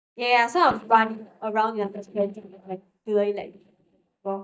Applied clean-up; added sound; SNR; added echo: neural mask model DeepFilterNet 3.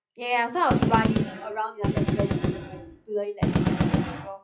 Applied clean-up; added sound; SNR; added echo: classical method WPE with log-MMSE.